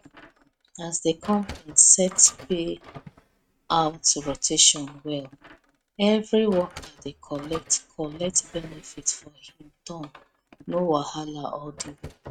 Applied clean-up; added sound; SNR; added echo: neural mask model RNNoise.